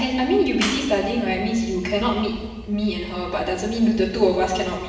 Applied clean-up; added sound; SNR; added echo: none; Clapping; 9 dB; reverberation time 1.2 s.